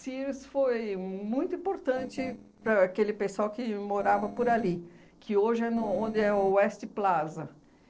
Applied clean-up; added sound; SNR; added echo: neural separator model SepFormer DNS4.